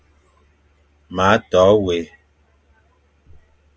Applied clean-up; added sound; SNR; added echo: none; none; none; none.